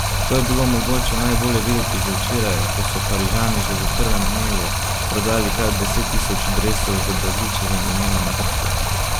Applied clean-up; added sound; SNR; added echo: none; Stream; -4 dB; none.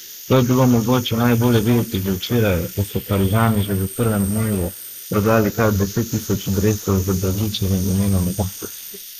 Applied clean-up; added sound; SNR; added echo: neural mask model Resemble Enhance denoiser.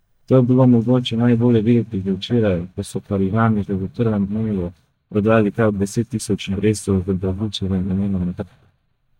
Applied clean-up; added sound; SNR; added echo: neural mask model DeepFilterNet 3.